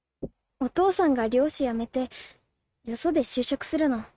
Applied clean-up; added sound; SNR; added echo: neural mask model RNNoise.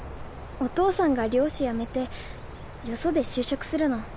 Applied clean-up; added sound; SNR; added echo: none; none; none; none.